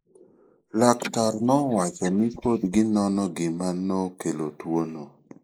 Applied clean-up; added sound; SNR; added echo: neural mask model Resemble Enhance denoiser.